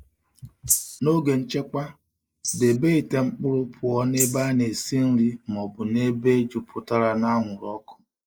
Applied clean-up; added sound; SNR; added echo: neural mask model Resemble Enhance denoiser.